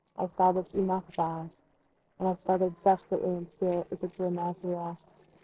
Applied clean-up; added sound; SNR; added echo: neural separator model SepFormer DNS4.